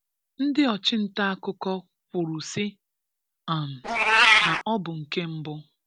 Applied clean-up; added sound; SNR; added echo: none; Meow; -1 dB; none.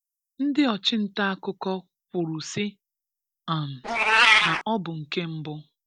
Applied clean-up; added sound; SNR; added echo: neural mask model DeepFilterNet 3.